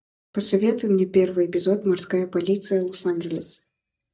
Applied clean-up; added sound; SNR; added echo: neural mask model DeepFilterNet 3.